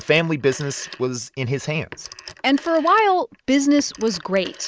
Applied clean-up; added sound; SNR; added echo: neural mask model RNNoise.